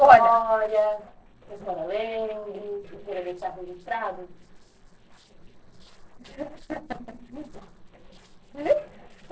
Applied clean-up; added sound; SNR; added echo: neural separator model SepFormer DNS4.